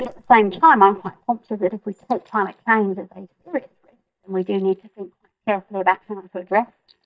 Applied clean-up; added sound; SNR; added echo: neural mask model DeepFilterNet 3.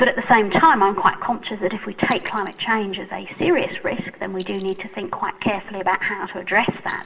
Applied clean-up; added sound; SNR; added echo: none; Chink, clink; 17 dB; reverberation time 2.0 s.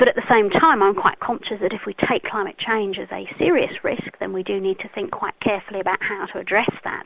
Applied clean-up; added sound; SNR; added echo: none; none; none; none.